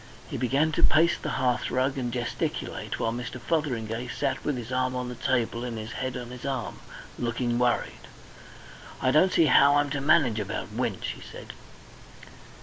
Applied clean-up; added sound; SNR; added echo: none; none; none; none.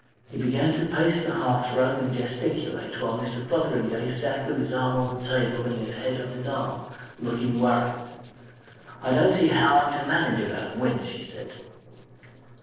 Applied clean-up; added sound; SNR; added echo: neural separator model SepFormer DNS4.